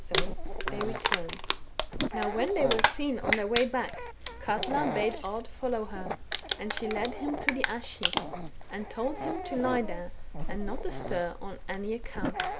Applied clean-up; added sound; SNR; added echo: none; Crumpling, crinkling + Dog; -2 dB; none.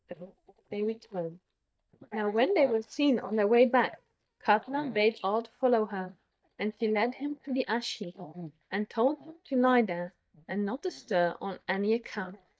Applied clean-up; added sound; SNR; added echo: neural mask model DeepFilterNet 3.